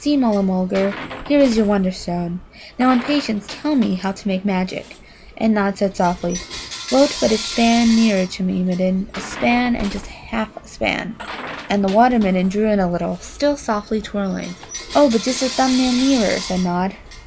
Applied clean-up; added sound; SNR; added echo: none; Coin (dropping) / Bell; 14 dB; none.